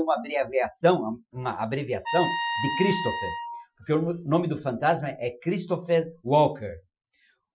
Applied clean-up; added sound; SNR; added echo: classical method Wiener filter.